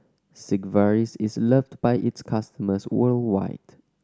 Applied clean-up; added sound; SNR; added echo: none; none; none; none.